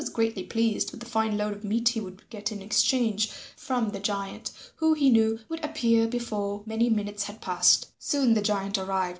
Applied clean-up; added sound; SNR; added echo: none; none; none; none.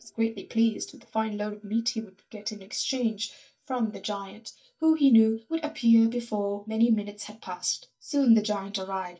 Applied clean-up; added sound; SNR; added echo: neural mask model DeepFilterNet 3.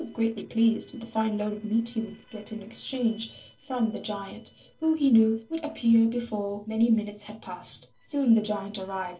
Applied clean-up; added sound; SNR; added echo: neural separator model SepFormer DNS4.